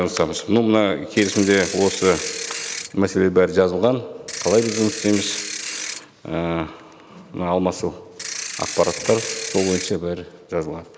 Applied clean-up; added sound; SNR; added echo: none; Ratchet, pawl / Percussion; 8 dB; none.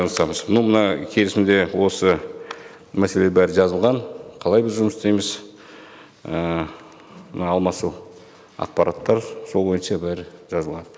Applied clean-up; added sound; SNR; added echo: none; none; none; none.